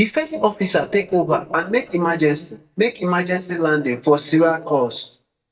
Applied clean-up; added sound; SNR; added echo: neural mask model DeepFilterNet 3.